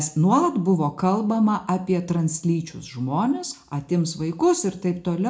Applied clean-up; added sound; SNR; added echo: none; none; none; reverberation time 0.4 s.